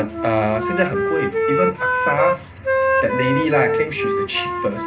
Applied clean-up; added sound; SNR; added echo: none; Wind instrument, woodwind instrument; -2 dB; reverberation time 0.2 s.